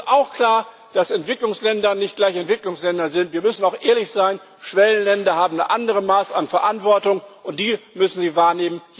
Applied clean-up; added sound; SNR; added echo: none; none; none; none.